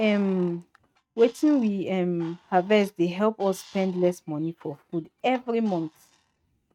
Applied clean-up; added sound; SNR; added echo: neural mask model RNNoise.